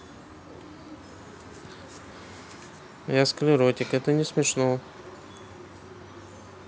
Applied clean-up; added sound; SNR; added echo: none; none; none; none.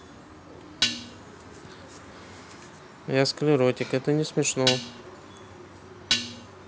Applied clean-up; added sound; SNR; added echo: none; Dishes, pots, and pans; 0 dB; none.